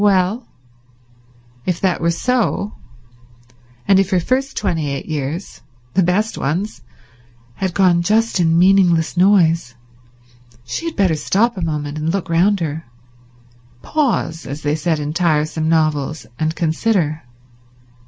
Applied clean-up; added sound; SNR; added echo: none; none; none; none.